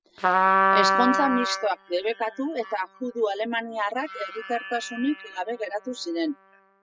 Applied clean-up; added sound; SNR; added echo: classical method spectral subtraction.